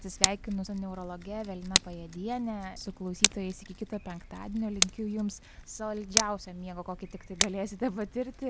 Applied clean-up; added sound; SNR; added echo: none; Tick; -1 dB; none.